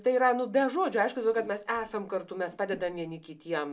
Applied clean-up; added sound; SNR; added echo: none; none; none; none.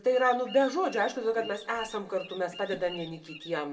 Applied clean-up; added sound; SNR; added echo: none; Bird vocalization, bird call, bird song; 18 dB; reverberation time 1.0 s.